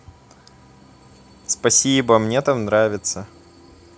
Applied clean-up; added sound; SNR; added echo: none; none; none; none.